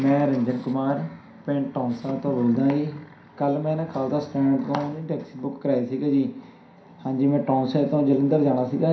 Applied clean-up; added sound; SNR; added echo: none; none; none; reverberation time 0.5 s.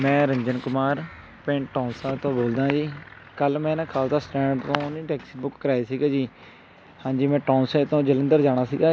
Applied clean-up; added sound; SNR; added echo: none; none; none; none.